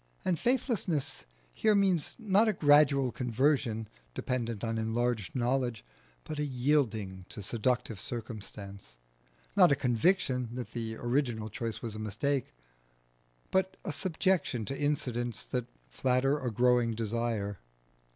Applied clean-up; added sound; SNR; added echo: none; none; none; none.